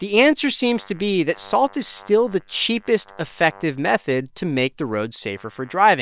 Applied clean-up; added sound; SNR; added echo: neural separator model SepFormer WHAM!.